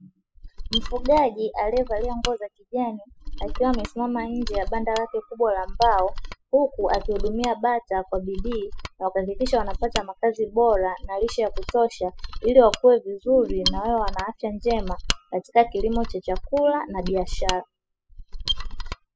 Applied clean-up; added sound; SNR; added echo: classical method spectral subtraction.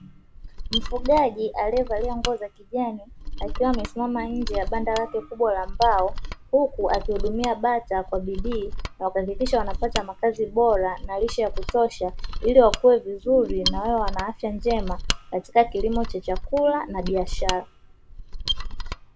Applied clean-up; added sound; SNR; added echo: none; Mechanisms; 6 dB; none.